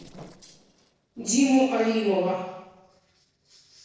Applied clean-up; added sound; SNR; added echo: neural separator model SepFormer DNS4.